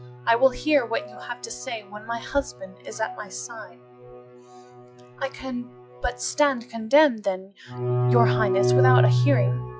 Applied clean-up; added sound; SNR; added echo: classical method log-MMSE.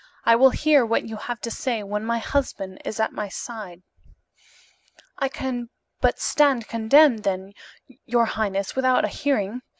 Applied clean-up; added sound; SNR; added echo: none; none; none; none.